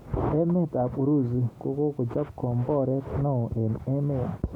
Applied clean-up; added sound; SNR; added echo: none; none; none; none.